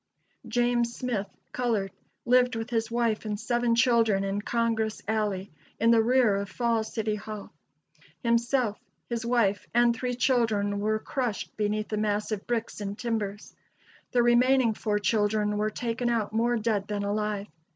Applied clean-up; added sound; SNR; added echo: none; none; none; none.